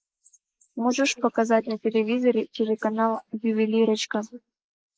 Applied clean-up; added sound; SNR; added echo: neural mask model Resemble Enhance denoiser.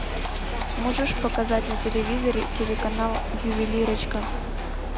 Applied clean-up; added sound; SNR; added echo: none; Livestock, farm animals, working animals; 7 dB; none.